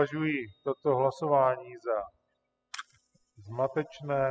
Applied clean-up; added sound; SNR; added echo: classical method spectral subtraction.